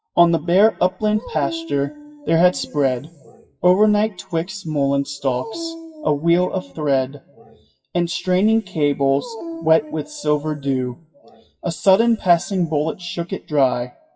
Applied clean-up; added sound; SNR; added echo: classical method WPE with log-MMSE.